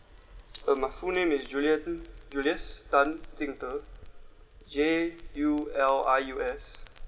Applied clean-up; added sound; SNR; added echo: none; Crackle; 16 dB; none.